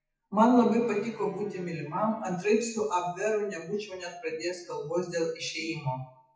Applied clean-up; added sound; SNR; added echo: classical method WPE with log-MMSE.